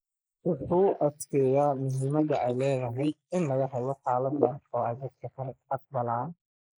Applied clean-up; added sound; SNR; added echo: neural mask model Resemble Enhance denoiser.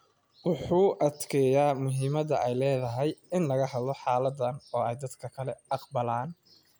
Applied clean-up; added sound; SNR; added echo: none; none; none; none.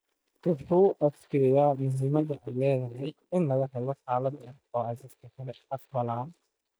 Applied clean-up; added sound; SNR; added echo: neural mask model DeepFilterNet 3.